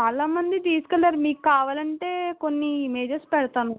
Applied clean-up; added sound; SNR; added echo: none; none; none; none.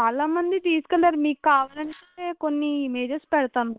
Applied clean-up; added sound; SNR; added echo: neural separator model SepFormer WHAM!.